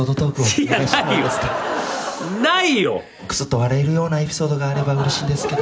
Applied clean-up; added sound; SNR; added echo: none; none; none; none.